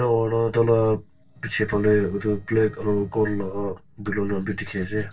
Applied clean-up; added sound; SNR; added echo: neural separator model SepFormer DNS4.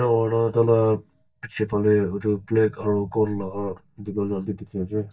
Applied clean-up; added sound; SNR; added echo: neural mask model DeepFilterNet 3.